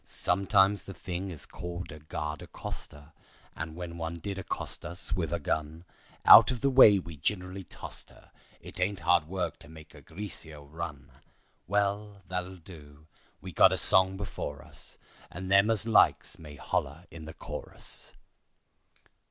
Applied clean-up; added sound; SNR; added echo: none; none; none; none.